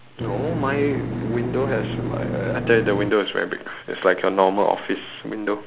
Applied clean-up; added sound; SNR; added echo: none; Engine; 4 dB; none.